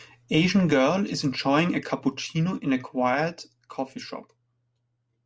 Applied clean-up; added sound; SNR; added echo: none; none; none; none.